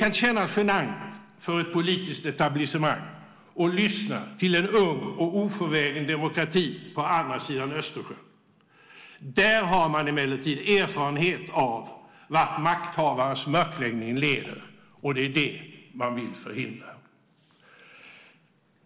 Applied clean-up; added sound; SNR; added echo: none; none; none; none.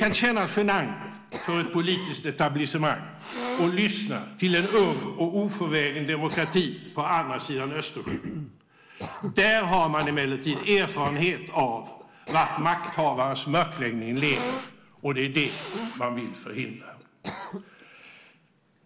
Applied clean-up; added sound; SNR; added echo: none; Cough; 13 dB; none.